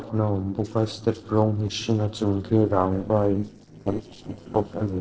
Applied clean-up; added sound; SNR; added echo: neural separator model SepFormer DNS4.